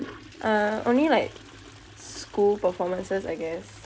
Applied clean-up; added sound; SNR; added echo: none; Toilet flush; 19 dB; none.